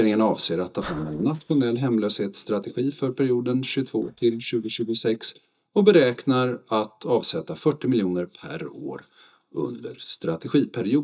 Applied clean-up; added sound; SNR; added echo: neural mask model DeepFilterNet 3.